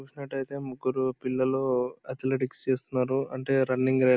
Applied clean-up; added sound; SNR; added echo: none; none; none; none.